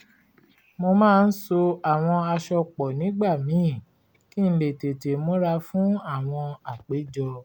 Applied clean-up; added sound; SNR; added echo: none; none; none; none.